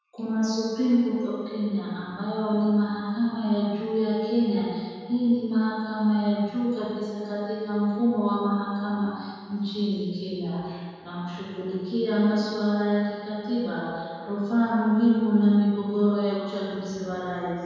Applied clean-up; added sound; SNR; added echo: none; none; none; reverberation time 1.9 s.